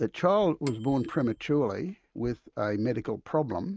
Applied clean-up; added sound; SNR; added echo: neural mask model RNNoise.